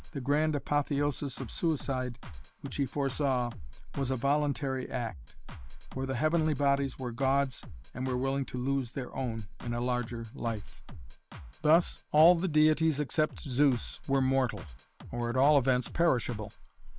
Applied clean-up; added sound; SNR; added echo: none; Drum kit; 17 dB; none.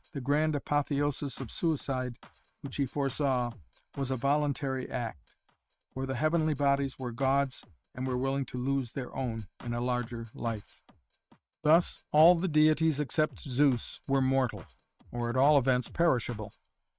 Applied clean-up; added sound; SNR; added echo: neural mask model RNNoise.